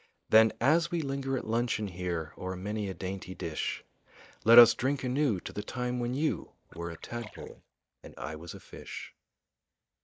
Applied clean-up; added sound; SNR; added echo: neural mask model DeepFilterNet 3.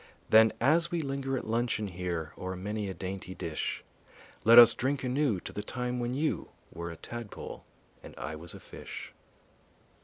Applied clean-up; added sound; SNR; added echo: none; none; none; none.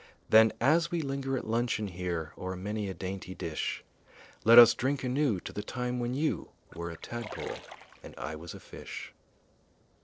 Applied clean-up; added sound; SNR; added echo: neural separator model SepFormer DNS4.